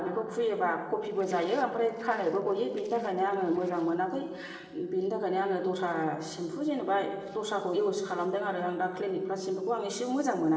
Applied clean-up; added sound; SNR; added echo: neural separator model SepFormer DNS4.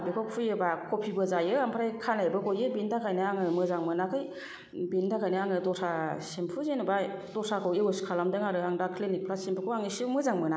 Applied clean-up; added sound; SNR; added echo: none; none; none; none.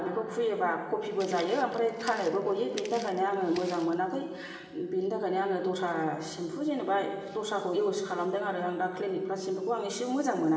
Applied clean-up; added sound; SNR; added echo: none; Walk, footsteps; 18 dB; reverberation time 2.7 s.